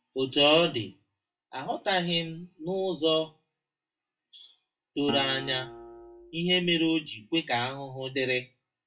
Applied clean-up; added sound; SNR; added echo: classical method WPE with log-MMSE.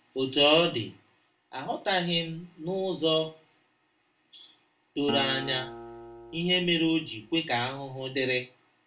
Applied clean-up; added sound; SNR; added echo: none; Acoustic guitar; 12 dB; reverberation time 0.2 s.